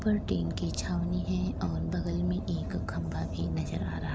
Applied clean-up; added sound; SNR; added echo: none; Car; 4 dB; none.